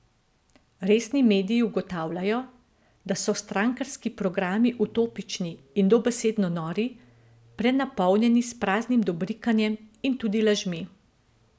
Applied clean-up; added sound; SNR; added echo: none; none; none; none.